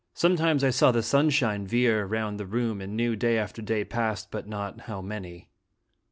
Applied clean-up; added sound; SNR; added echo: none; none; none; none.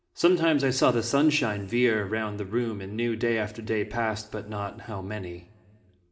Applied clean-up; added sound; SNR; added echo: none; none; none; reverberation time 2.6 s.